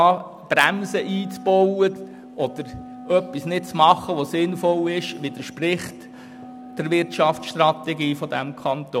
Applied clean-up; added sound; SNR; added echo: none; Wind instrument, woodwind instrument; 18 dB; none.